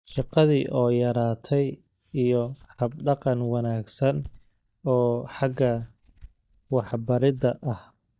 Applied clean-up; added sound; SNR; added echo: neural mask model DeepFilterNet 3.